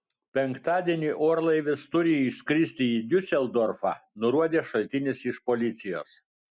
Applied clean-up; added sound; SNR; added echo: none; none; none; none.